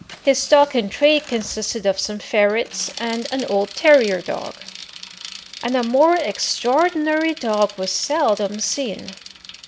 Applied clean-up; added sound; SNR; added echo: none; Bicycle; 18 dB; none.